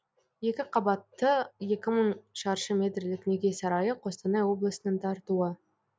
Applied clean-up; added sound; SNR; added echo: none; none; none; none.